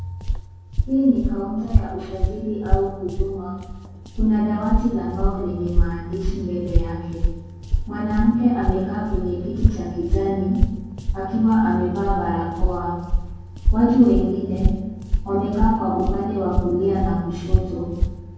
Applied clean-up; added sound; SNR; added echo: none; Walk, footsteps; 1 dB; reverberation time 1.3 s.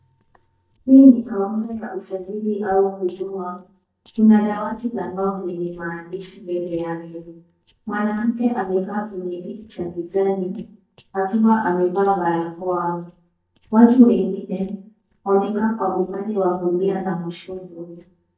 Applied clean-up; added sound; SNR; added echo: neural mask model DeepFilterNet 3.